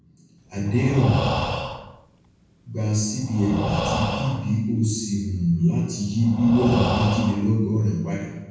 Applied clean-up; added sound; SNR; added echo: none; Breathing; 7 dB; reverberation time 1.2 s.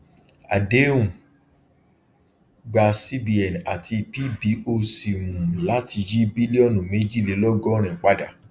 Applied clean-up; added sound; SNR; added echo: none; none; none; none.